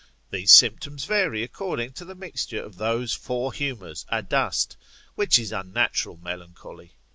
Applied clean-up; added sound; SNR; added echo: none; none; none; none.